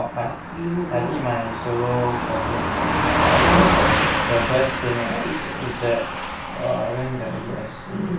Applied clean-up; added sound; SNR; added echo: none; Car passing by / Truck; -1 dB; reverberation time 0.4 s.